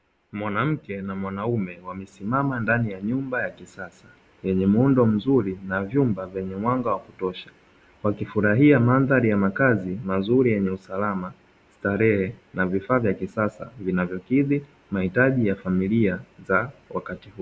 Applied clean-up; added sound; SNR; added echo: none; none; none; none.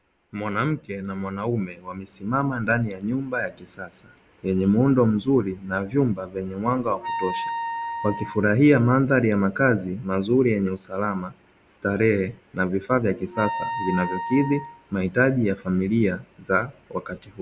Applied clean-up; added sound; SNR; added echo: none; Wind instrument, woodwind instrument; 9 dB; none.